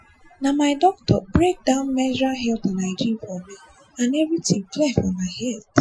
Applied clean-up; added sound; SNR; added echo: classical method Wiener filter.